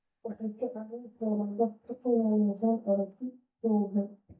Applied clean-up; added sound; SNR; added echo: neural mask model DeepFilterNet 3.